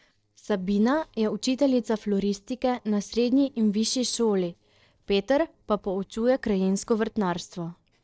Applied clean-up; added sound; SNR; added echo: neural separator model SepFormer DNS4.